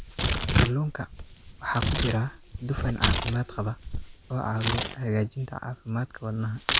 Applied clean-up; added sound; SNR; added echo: none; Tearing; 0 dB; none.